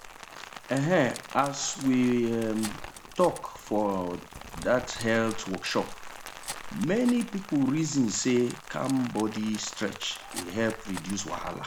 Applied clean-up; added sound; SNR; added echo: none; Rain + Cutlery, silverware; 13 dB; none.